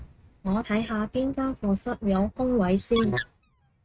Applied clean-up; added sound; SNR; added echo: neural mask model RNNoise.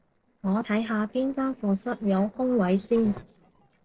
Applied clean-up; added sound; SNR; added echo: neural separator model SepFormer DNS4.